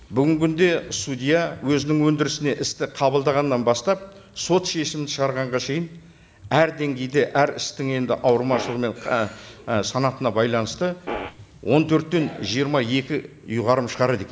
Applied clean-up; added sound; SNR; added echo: none; Fart; 7 dB; none.